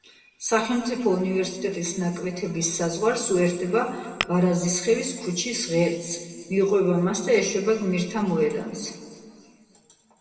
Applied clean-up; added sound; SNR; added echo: none; Tap / Glass; 9 dB; reverberation time 2.0 s.